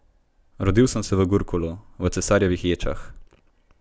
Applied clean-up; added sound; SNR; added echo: none; none; none; none.